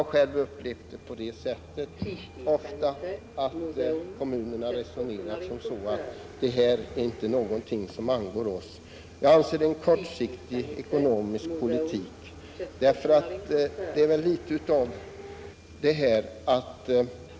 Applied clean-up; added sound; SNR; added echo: none; Subway, metro, underground; 11 dB; none.